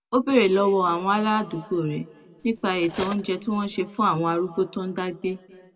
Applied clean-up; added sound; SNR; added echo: none; Cutlery, silverware; 14 dB; reverberation time 1.7 s.